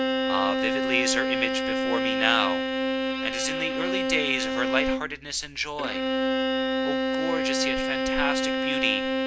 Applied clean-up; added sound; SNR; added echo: none; Bowed string instrument; -4 dB; none.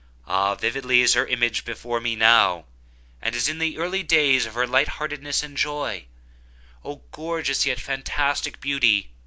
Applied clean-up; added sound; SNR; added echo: none; none; none; none.